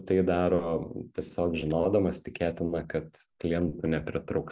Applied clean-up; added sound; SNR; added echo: none; none; none; none.